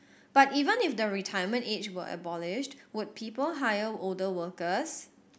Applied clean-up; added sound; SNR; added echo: none; none; none; none.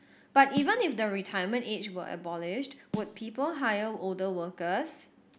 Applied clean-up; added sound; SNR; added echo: none; Snare drum; 13 dB; none.